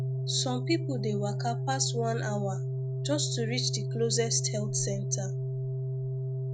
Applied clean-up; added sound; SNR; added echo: none; Organ; -1 dB; none.